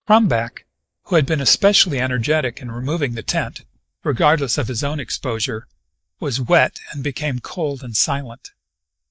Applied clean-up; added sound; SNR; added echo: neural mask model DeepFilterNet 3.